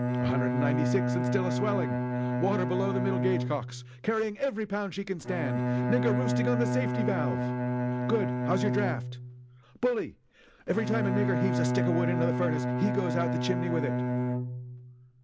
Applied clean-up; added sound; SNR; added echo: none; Bowed string instrument; -2 dB; none.